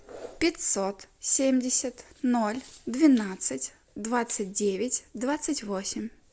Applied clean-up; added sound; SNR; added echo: none; none; none; none.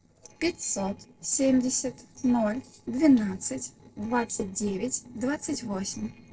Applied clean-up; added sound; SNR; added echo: neural separator model SepFormer DNS4.